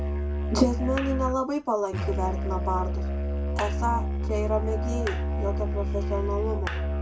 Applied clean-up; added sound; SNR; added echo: none; Musical instrument; -2 dB; reverberation time 0.2 s.